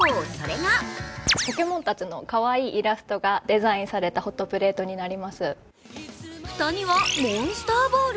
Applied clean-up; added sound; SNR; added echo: none; none; none; none.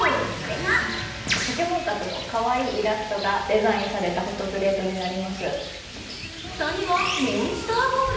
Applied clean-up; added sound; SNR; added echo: none; Rain; 12 dB; reverberation time 0.9 s.